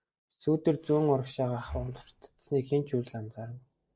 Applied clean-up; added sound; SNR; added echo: neural mask model DeepFilterNet 3.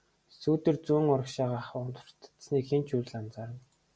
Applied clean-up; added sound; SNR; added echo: none; none; none; none.